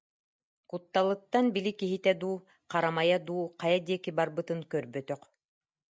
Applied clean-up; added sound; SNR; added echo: none; none; none; none.